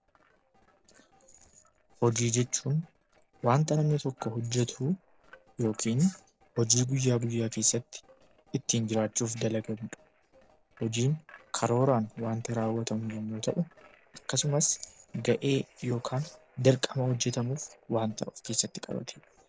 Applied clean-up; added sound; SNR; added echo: neural separator model SepFormer DNS4.